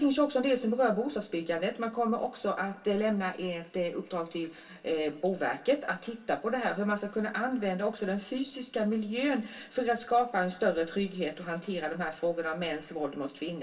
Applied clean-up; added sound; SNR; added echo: none; none; none; reverberation time 0.2 s.